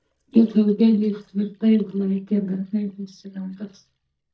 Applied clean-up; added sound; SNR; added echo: neural mask model DeepFilterNet 3.